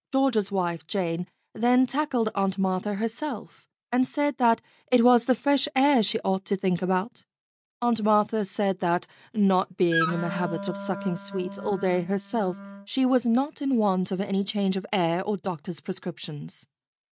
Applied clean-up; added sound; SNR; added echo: neural mask model RNNoise.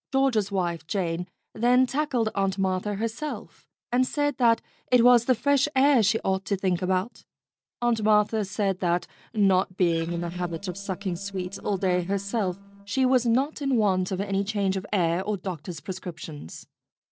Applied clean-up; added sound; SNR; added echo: neural separator model SepFormer DNS4.